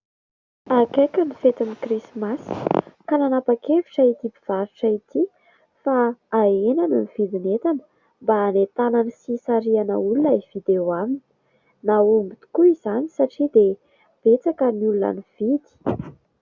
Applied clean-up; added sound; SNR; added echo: none; none; none; none.